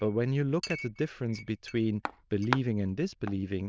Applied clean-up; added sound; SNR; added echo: neural diffusion model UNIVERSE++.